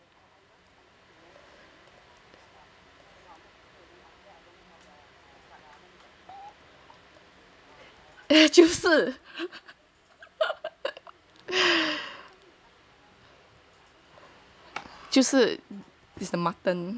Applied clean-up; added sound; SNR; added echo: none; none; none; none.